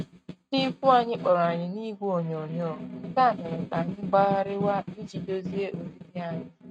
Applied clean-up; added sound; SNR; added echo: neural mask model RNNoise.